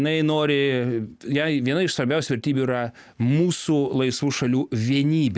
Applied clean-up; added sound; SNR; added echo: none; none; none; none.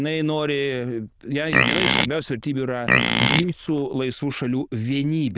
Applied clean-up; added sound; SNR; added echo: neural diffusion model UNIVERSE++.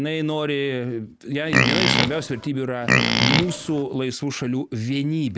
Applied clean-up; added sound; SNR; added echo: none; Livestock, farm animals, working animals; -4 dB; none.